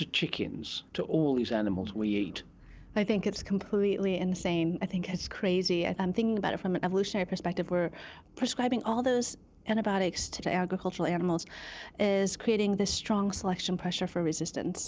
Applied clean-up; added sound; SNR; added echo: none; none; none; none.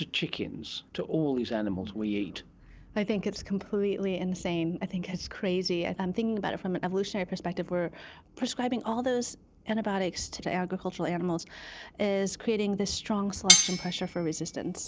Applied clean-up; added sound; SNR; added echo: none; Cutlery, silverware; -5 dB; none.